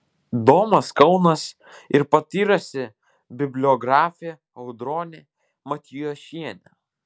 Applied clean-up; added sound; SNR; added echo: none; none; none; none.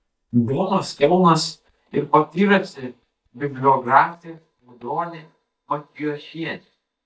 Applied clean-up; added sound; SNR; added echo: neural mask model DeepFilterNet 3.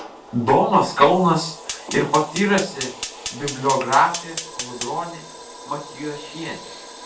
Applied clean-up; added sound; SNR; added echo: none; Fire; 12 dB; reverberation time 0.3 s.